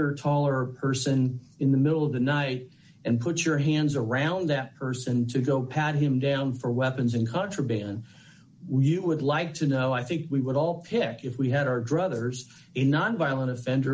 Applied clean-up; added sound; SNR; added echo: none; none; none; none.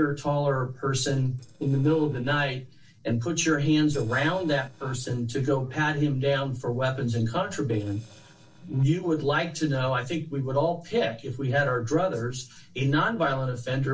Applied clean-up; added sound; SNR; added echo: neural separator model SepFormer DNS4.